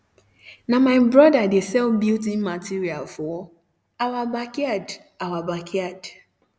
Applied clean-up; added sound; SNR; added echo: none; none; none; none.